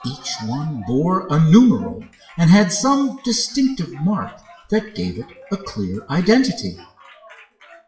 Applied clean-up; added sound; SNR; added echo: classical method WPE with log-MMSE.